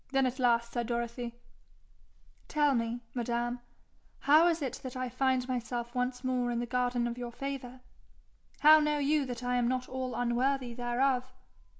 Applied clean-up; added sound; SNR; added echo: none; none; none; none.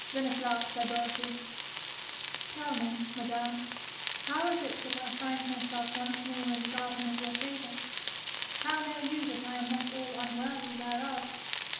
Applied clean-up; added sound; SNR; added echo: none; Frying (food); -5 dB; reverberation time 0.8 s.